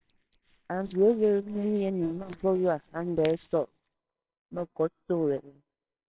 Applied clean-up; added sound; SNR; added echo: neural separator model SepFormer WHAMR!.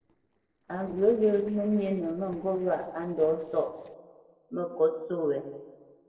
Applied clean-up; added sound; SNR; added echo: neural separator model SepFormer DNS4.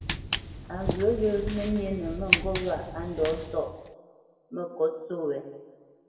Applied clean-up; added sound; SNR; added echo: none; Walk, footsteps; 2 dB; reverberation time 1.6 s.